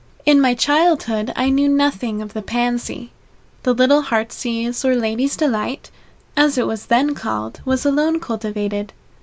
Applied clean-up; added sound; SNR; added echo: none; none; none; none.